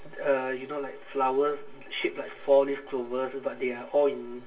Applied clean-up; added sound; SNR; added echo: none; none; none; reverberation time 0.1 s.